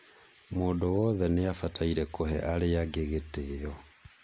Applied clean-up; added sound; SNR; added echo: none; none; none; none.